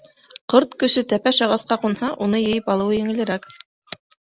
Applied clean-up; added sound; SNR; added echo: none; none; none; none.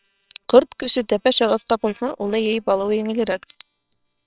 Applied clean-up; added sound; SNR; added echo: neural separator model SepFormer WHAMR!.